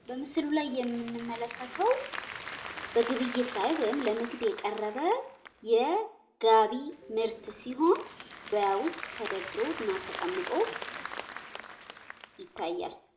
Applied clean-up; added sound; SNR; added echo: none; Applause; 11 dB; reverberation time 0.4 s.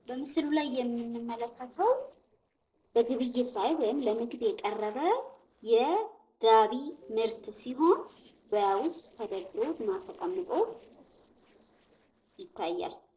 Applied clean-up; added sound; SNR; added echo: neural separator model SepFormer DNS4.